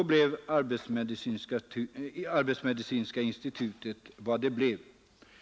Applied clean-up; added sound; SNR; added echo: none; none; none; none.